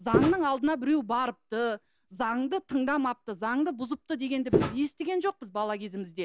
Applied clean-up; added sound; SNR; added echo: none; Walk, footsteps; -3 dB; none.